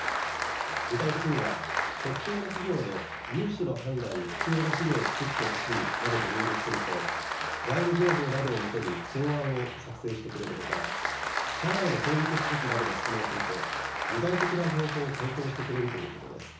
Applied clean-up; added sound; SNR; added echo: none; Applause; 1 dB; reverberation time 0.7 s.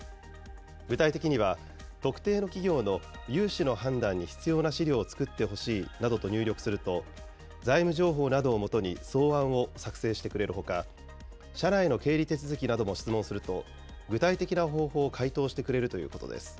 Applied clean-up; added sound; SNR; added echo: none; none; none; none.